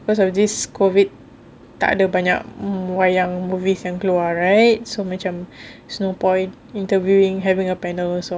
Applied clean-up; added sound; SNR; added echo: none; none; none; none.